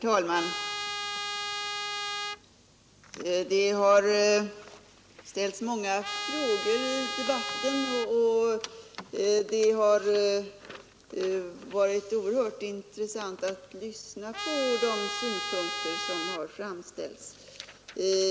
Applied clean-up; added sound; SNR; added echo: none; Trumpet; 5 dB; none.